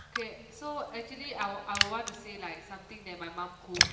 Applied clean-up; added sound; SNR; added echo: none; Raindrop; -3 dB; reverberation time 2.1 s.